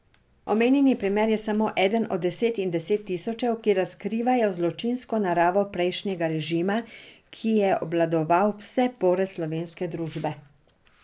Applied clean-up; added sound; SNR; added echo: none; none; none; none.